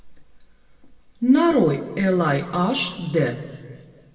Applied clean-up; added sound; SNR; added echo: none; none; none; reverberation time 1.5 s.